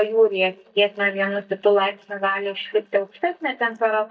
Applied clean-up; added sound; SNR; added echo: neural mask model DeepFilterNet 3.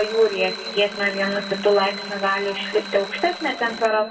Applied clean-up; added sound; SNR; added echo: none; Alarm; 12 dB; reverberation time 1.9 s.